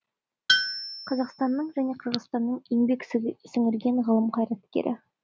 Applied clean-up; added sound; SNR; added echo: none; Tools; 5 dB; none.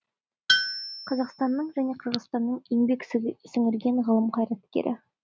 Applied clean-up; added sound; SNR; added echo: neural mask model RNNoise.